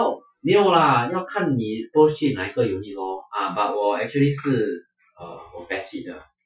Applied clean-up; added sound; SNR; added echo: classical method Wiener filter.